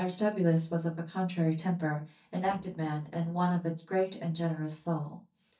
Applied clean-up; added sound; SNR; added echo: neural mask model DeepFilterNet 3.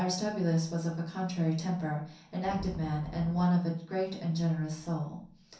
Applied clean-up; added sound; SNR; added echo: none; Wind; 11 dB; reverberation time 0.6 s.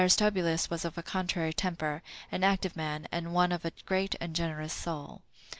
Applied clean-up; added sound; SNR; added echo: none; none; none; none.